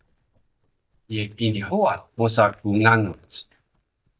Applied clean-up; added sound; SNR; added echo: neural mask model DeepFilterNet 3.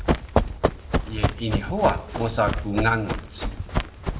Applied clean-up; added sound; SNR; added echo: none; Run; -1 dB; reverberation time 0.7 s.